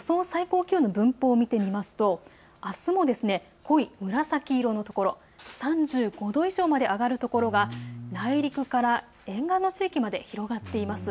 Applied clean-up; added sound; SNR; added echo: none; none; none; none.